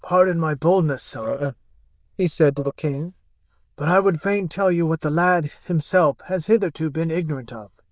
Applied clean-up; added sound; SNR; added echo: neural diffusion model UNIVERSE++.